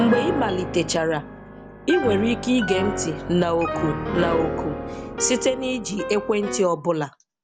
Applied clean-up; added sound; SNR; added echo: none; Piano; 6 dB; none.